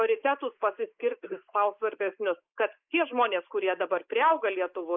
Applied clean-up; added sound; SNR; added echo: neural mask model Resemble Enhance denoiser.